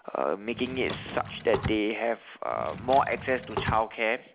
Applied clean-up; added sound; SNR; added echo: none; Drawer open or close; 9 dB; none.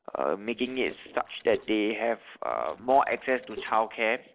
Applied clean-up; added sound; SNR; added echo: neural separator model SepFormer DNS4.